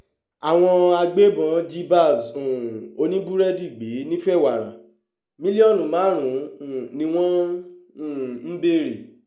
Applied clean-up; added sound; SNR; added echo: none; none; none; none.